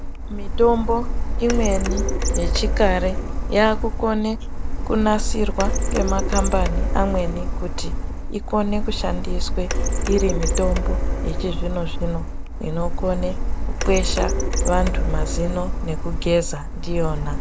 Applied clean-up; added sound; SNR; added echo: none; Printer; -3 dB; none.